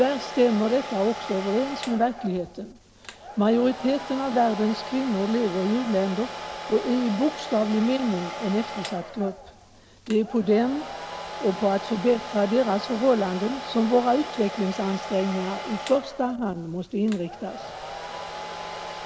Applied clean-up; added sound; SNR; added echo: none; Domestic sounds, home sounds; 11 dB; none.